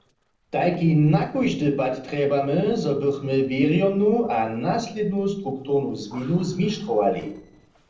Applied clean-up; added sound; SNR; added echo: neural separator model SepFormer DNS4.